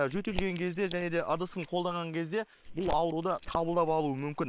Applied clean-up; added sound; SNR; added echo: neural separator model SepFormer WHAM!.